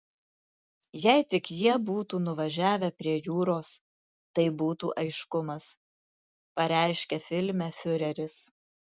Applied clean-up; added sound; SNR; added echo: none; none; none; none.